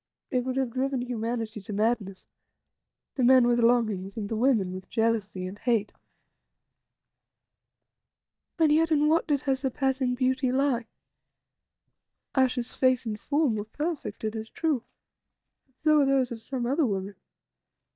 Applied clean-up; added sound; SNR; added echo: neural mask model DeepFilterNet 3.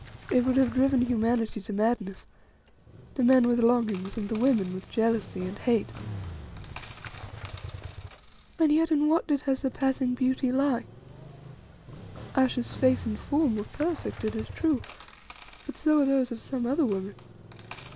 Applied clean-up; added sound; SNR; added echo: none; Coin (dropping) + Motorcycle; 15 dB; none.